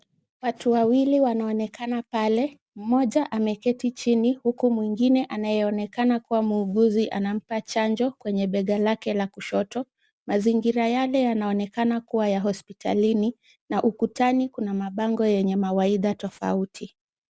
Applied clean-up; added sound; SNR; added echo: none; none; none; none.